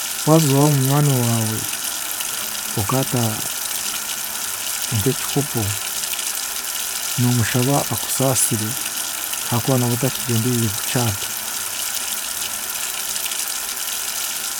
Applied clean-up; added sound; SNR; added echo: none; Sink (filling or washing); 2 dB; none.